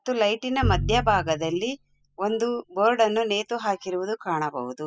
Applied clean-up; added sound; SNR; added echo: classical method spectral subtraction.